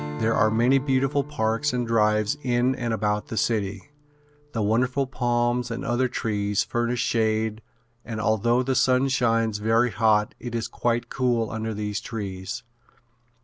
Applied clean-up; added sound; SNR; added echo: none; Strum; 19 dB; none.